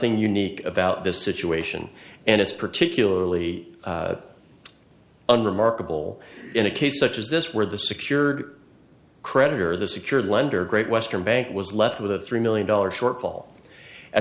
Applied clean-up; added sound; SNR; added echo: none; none; none; none.